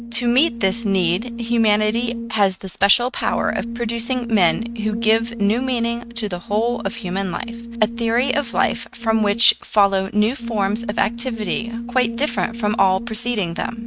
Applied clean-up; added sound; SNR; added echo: neural mask model RNNoise.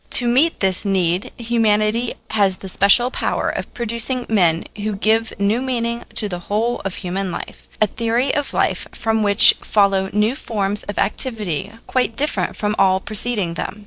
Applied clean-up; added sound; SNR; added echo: neural separator model SepFormer DNS4.